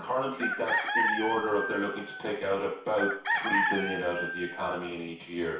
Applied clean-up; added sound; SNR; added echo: none; Chicken, rooster; 1 dB; reverberation time 0.6 s.